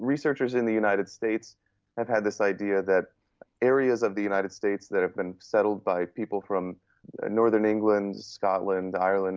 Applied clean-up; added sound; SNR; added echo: none; none; none; none.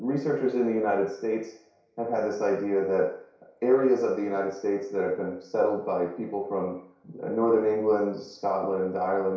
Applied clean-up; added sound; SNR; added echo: none; none; none; reverberation time 0.6 s.